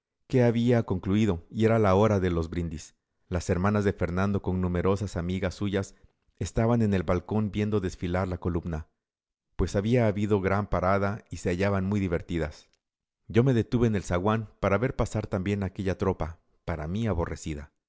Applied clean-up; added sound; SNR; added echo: none; none; none; none.